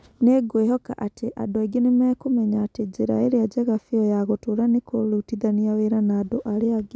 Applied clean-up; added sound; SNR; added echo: none; none; none; none.